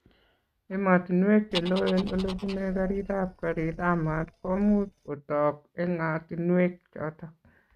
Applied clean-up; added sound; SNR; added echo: neural mask model RNNoise.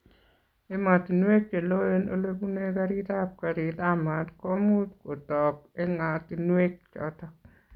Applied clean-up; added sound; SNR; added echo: none; none; none; none.